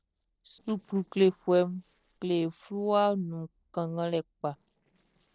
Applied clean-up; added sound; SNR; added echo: neural separator model SepFormer DNS4.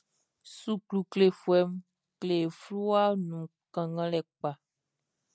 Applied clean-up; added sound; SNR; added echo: none; none; none; none.